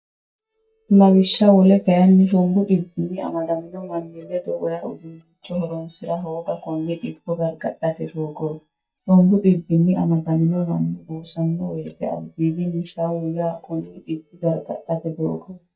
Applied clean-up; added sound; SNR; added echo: neural mask model DeepFilterNet 3.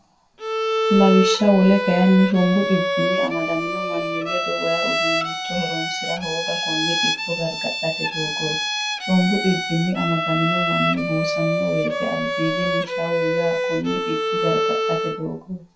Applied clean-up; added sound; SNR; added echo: none; Bowed string instrument; 1 dB; reverberation time 0.3 s.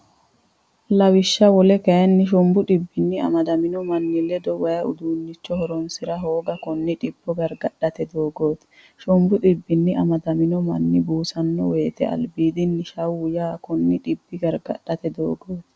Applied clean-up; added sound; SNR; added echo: none; none; none; none.